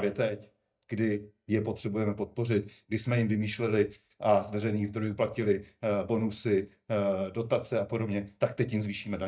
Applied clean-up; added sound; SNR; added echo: neural mask model DeepFilterNet 3.